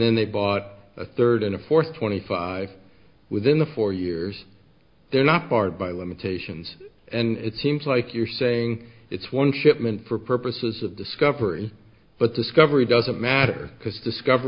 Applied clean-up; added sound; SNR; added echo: none; none; none; none.